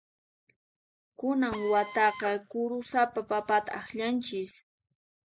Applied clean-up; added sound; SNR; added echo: none; Drill; 16 dB; none.